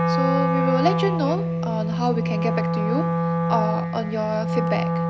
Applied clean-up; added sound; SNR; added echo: none; Wind instrument, woodwind instrument; -4 dB; none.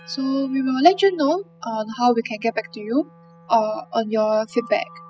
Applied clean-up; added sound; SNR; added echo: classical method spectral subtraction.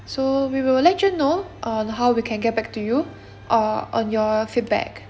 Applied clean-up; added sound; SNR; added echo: none; none; none; none.